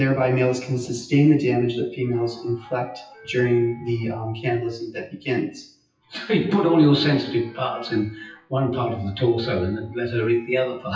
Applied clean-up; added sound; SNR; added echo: classical method WPE with log-MMSE.